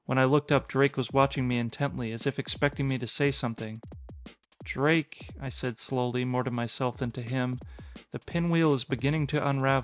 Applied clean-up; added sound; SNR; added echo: none; Drum kit; 19 dB; none.